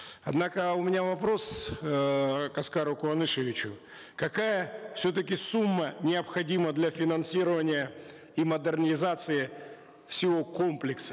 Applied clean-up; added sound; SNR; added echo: none; none; none; none.